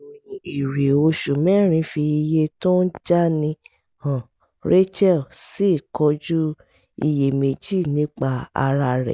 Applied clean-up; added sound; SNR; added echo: none; none; none; none.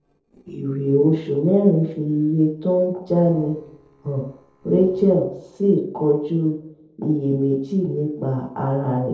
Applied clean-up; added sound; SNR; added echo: neural separator model SepFormer DNS4.